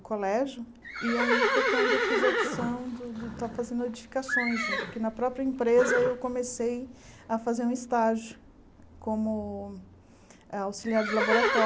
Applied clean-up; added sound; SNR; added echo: none; Livestock, farm animals, working animals; 2 dB; none.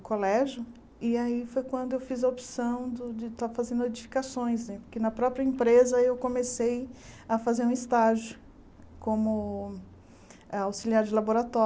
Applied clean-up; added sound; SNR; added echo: none; none; none; none.